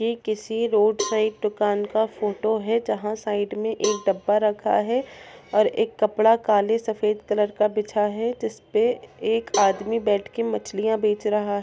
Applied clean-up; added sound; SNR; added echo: none; Cowbell; 14 dB; none.